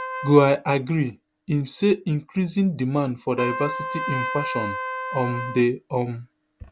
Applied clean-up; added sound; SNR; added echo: none; Trumpet; 9 dB; none.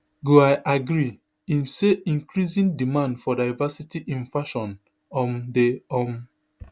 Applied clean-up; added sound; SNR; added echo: none; none; none; none.